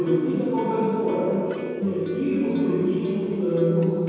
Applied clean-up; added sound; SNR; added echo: none; Acoustic guitar; 10 dB; reverberation time 2.2 s.